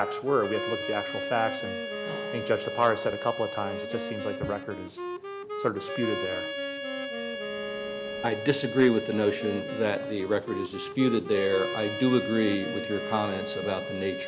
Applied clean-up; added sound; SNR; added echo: none; Wind instrument, woodwind instrument + Wind instrument, woodwind instrument; 5 dB; none.